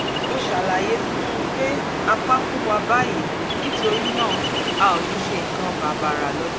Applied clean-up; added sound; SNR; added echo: none; Ocean; -1 dB; none.